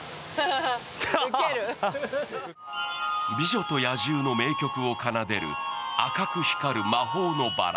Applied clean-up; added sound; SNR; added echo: none; none; none; none.